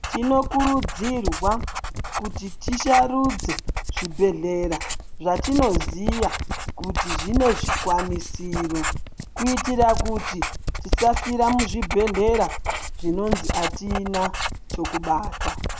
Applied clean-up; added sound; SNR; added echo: none; Writing; 3 dB; none.